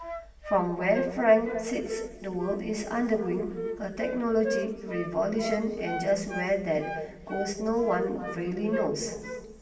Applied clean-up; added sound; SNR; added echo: none; Wind instrument, woodwind instrument; 10 dB; reverberation time 2.3 s.